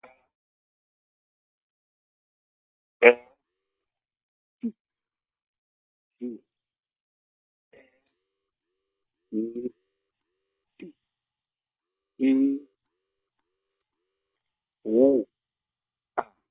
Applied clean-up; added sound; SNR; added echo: neural mask model DeepFilterNet 3.